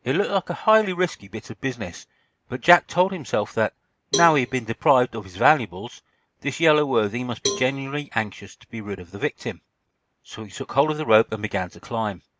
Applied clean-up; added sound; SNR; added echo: none; Cowbell; 11 dB; none.